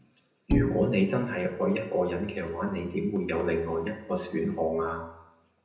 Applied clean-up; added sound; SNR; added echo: none; Bowed string instrument; 1 dB; reverberation time 0.8 s.